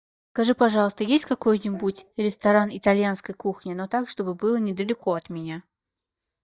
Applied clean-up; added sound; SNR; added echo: neural mask model DeepFilterNet 3.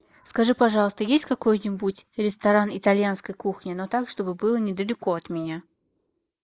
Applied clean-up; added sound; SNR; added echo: neural mask model Resemble Enhance denoiser.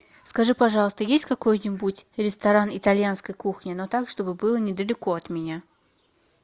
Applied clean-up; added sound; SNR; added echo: none; none; none; none.